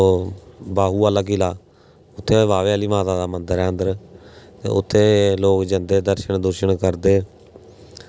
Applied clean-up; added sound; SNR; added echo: none; none; none; none.